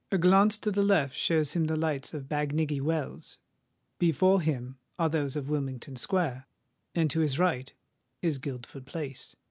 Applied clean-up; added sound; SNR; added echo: none; none; none; none.